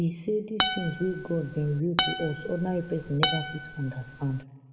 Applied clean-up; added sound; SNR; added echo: none; Acoustic guitar; 2 dB; reverberation time 1.1 s.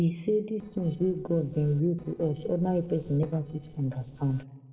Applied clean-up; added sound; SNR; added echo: neural separator model SepFormer DNS4.